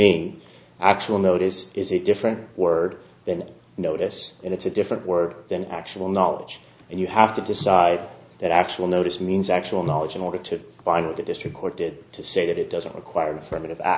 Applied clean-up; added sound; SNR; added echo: none; none; none; none.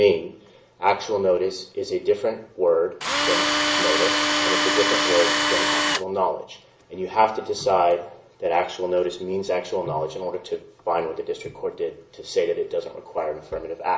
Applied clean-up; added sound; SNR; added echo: none; Tools; -3 dB; reverberation time 0.4 s.